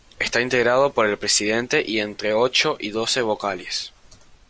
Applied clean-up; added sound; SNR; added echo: none; none; none; none.